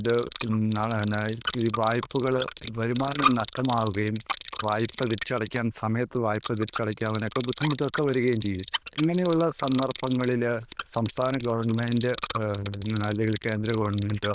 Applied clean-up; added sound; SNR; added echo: neural diffusion model UNIVERSE++.